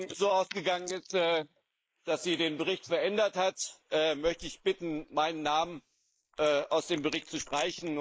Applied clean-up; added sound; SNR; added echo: neural mask model Resemble Enhance denoiser.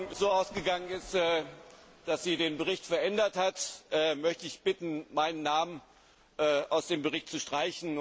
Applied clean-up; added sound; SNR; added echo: none; none; none; none.